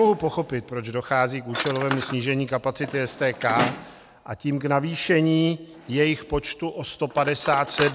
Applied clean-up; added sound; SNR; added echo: none; Drawer open or close; 12 dB; none.